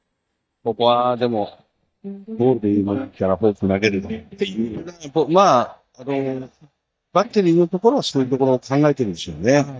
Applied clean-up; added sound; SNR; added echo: neural mask model DeepFilterNet 3.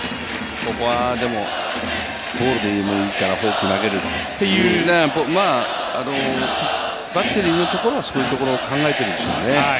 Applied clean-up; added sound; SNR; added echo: none; none; none; none.